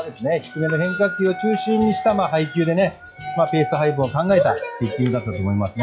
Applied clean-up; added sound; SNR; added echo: classical method log-MMSE.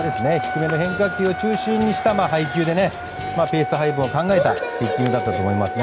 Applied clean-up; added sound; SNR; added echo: none; Wind instrument, woodwind instrument; 8 dB; none.